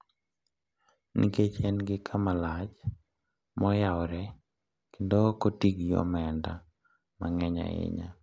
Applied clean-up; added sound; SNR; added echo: none; none; none; none.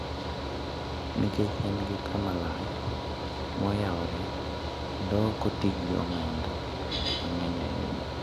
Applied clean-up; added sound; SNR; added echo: none; Mechanical fan; 0 dB; none.